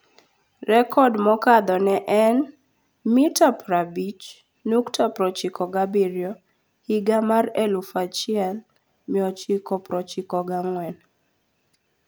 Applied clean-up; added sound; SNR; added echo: none; none; none; none.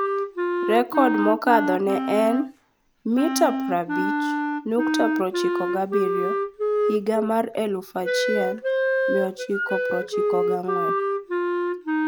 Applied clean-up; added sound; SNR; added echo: none; Wind instrument, woodwind instrument; -1 dB; none.